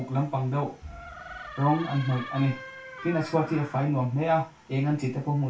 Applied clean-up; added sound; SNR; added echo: none; Door; 14 dB; reverberation time 0.2 s.